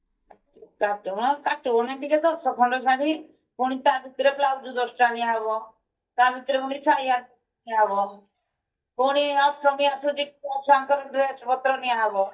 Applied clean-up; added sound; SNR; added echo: neural mask model DeepFilterNet 3.